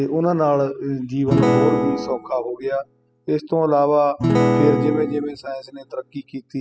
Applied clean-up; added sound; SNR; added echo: classical method spectral subtraction.